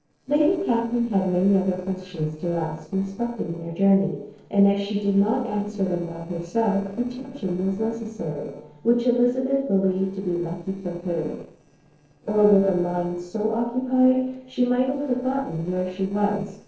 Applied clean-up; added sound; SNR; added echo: neural separator model SepFormer DNS4.